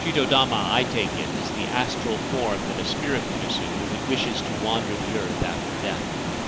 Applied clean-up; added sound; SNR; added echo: none; Water; 1 dB; none.